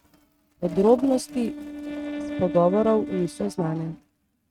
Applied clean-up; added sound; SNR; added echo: neural mask model RNNoise.